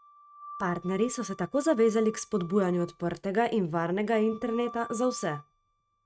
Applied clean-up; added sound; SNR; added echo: neural mask model RNNoise.